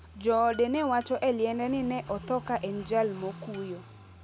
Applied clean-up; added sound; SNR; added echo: none; Car passing by / Idling + Chink, clink; 17 dB; none.